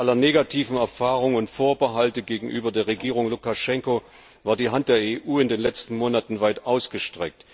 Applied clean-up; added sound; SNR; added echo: none; none; none; none.